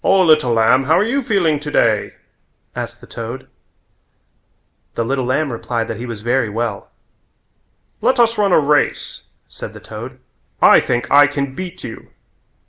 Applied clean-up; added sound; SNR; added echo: none; none; none; none.